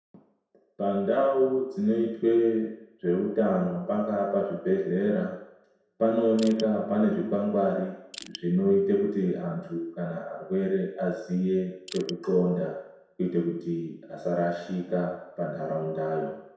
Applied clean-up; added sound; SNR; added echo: none; Crushing; 17 dB; reverberation time 0.7 s.